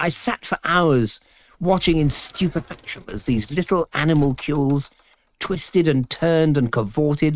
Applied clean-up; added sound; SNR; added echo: neural mask model RNNoise.